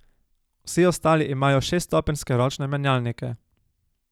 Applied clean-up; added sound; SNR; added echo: none; none; none; none.